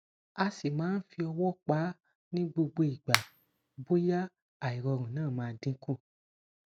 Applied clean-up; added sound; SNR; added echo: none; Finger snapping; 2 dB; none.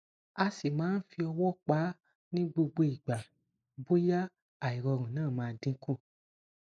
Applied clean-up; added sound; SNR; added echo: neural mask model Resemble Enhance denoiser.